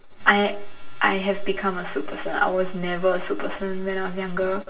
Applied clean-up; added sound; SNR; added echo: none; none; none; reverberation time 0.2 s.